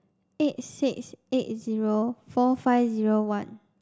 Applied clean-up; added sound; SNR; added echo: none; none; none; none.